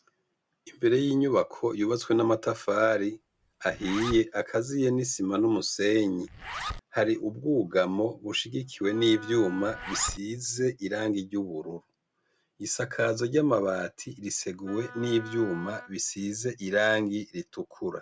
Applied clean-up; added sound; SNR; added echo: none; Wind instrument, woodwind instrument + Zipper (clothing); 15 dB; none.